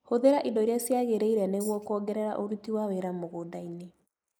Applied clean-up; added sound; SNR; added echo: neural mask model Resemble Enhance denoiser.